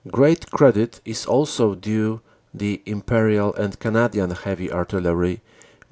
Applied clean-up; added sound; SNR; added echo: none; none; none; none.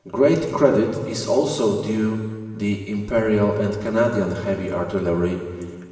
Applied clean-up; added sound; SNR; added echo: none; none; none; reverberation time 1.6 s.